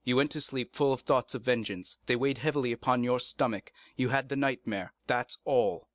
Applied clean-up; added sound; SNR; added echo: none; none; none; none.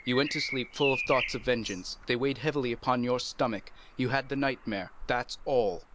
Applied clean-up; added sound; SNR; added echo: none; Bird vocalization, bird call, bird song; 10 dB; none.